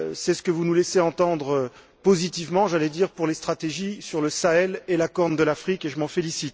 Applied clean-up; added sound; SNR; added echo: none; none; none; none.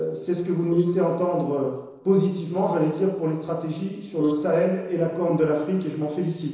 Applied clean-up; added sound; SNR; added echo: neural separator model SepFormer DNS4.